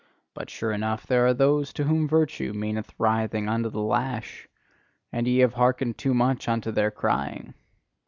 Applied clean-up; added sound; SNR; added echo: none; none; none; none.